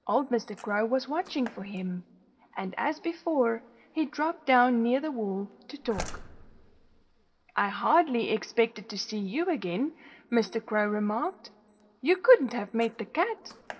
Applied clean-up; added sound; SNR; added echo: neural separator model SepFormer DNS4.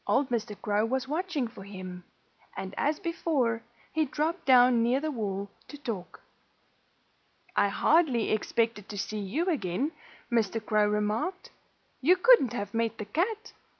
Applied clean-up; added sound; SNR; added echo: none; none; none; none.